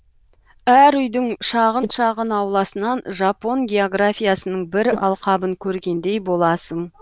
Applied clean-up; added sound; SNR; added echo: neural diffusion model UNIVERSE++.